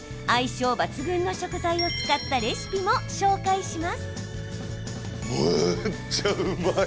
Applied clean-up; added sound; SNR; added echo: none; none; none; none.